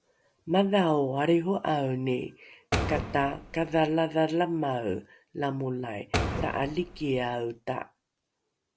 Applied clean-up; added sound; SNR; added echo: none; Door; 5 dB; none.